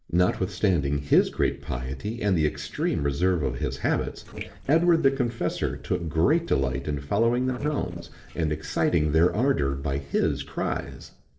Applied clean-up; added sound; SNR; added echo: neural separator model SepFormer DNS4.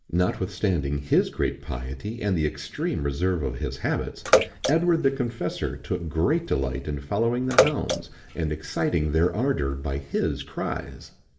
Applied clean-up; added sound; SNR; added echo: none; Bathtub (filling or washing) / Water / Splash, splatter; 3 dB; reverberation time 0.5 s.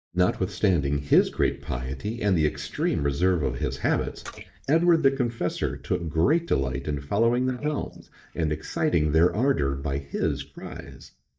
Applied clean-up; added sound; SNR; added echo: neural mask model DeepFilterNet 3.